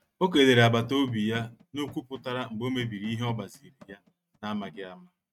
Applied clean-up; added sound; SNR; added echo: neural mask model RNNoise.